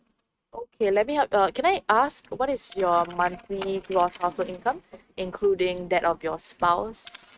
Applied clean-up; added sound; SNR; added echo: neural mask model RNNoise.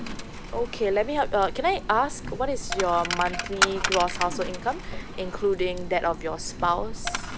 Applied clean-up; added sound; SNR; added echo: none; Coin (dropping); 4 dB; none.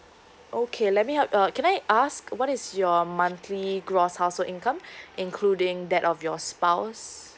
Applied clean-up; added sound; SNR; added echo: none; none; none; none.